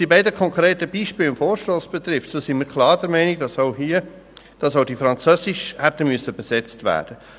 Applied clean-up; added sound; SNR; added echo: none; none; none; none.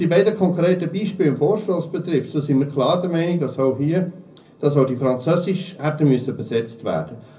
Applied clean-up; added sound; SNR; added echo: none; none; none; reverberation time 0.4 s.